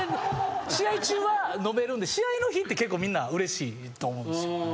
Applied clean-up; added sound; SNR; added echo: none; none; none; none.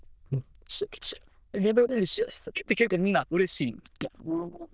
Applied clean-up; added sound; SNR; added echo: neural diffusion model UNIVERSE++.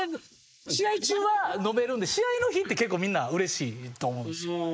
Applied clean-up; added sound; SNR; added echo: neural mask model Resemble Enhance denoiser.